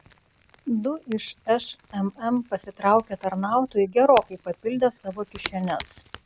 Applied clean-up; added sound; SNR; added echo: none; Crack / Crackle; 17 dB; none.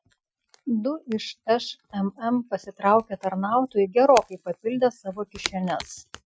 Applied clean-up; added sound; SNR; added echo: classical method Wiener filter.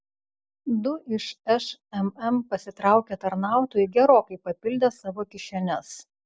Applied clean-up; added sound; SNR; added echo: none; none; none; none.